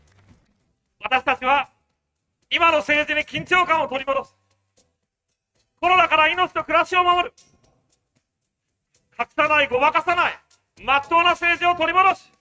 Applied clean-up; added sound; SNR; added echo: neural mask model RNNoise.